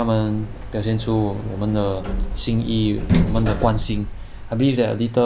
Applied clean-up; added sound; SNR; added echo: none; Sliding door; 4 dB; none.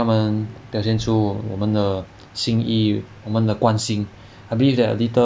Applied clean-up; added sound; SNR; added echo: none; none; none; none.